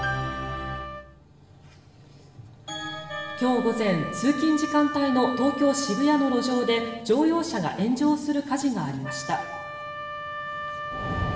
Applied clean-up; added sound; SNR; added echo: none; Wind instrument, woodwind instrument; 10 dB; reverberation time 1.1 s.